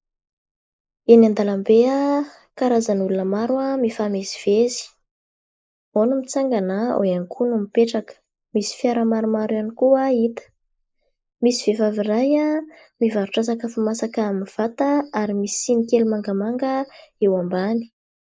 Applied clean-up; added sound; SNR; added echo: neural mask model Resemble Enhance denoiser.